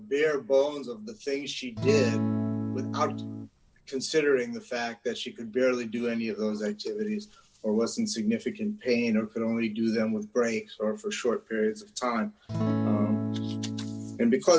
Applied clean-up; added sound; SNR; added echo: none; Acoustic guitar / Strum; 1 dB; none.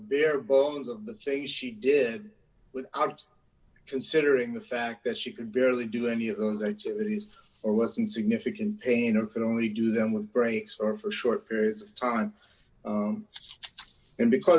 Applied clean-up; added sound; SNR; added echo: none; none; none; none.